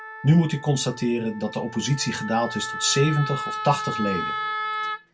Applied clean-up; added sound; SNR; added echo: none; Wind instrument, woodwind instrument; 7 dB; none.